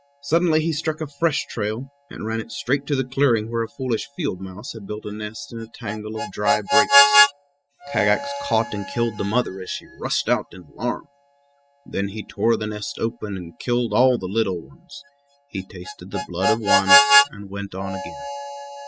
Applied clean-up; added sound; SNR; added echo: classical method spectral subtraction.